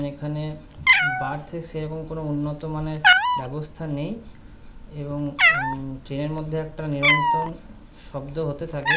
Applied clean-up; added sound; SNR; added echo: none; Cat; -5 dB; reverberation time 1.2 s.